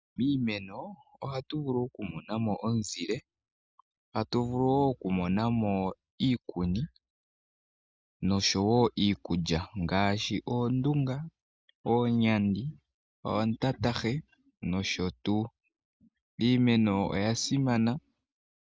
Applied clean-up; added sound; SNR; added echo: none; none; none; none.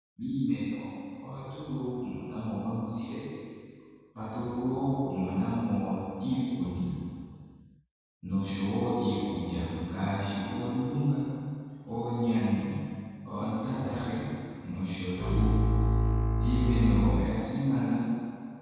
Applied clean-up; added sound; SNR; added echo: none; Bowed string instrument; -5 dB; reverberation time 2.1 s.